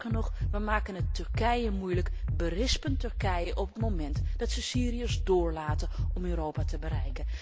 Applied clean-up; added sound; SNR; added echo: none; Bass drum; -2 dB; none.